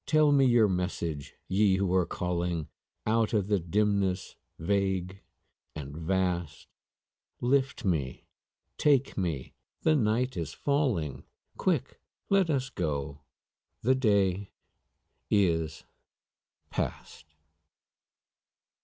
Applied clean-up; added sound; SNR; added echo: none; none; none; none.